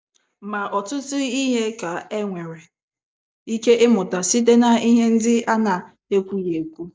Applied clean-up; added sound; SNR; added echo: none; none; none; none.